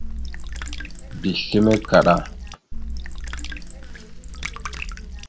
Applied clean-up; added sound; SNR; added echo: none; Water / Liquid; 6 dB; none.